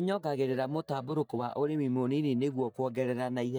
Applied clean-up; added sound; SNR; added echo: neural mask model DeepFilterNet 3.